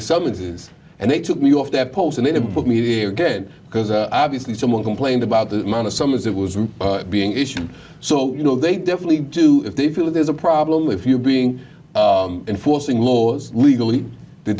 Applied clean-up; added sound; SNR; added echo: none; none; none; none.